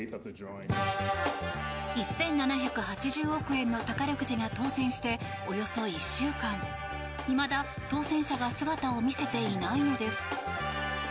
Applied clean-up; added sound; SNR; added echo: none; none; none; none.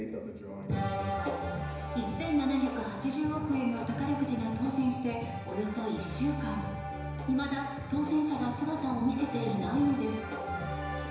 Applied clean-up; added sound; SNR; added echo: none; none; none; reverberation time 1.0 s.